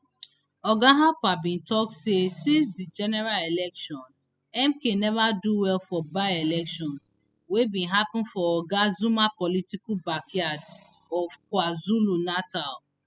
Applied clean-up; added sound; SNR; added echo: classical method spectral subtraction.